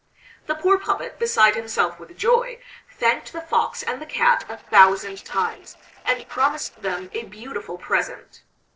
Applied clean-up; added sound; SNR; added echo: neural separator model SepFormer DNS4.